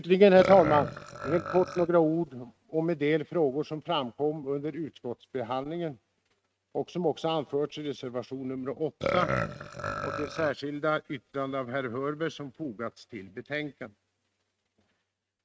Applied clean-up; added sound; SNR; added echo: neural mask model RNNoise.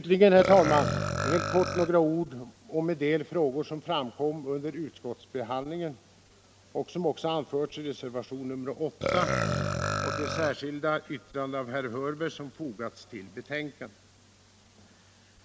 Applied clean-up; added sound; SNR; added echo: none; Burping, eructation; 3 dB; none.